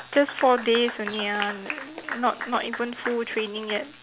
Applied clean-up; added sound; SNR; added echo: none; Applause / Clapping; 10 dB; none.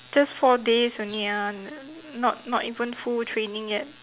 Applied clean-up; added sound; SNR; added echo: none; none; none; none.